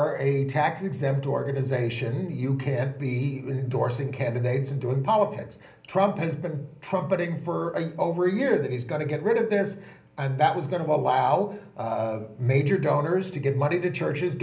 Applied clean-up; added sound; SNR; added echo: none; none; none; reverberation time 0.5 s.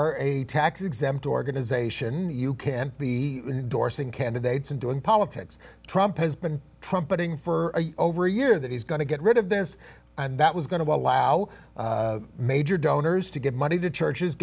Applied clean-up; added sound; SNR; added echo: none; none; none; none.